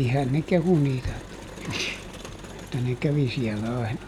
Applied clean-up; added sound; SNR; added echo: none; Crowd; 16 dB; none.